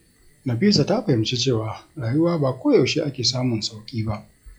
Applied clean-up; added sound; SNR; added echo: classical method log-MMSE.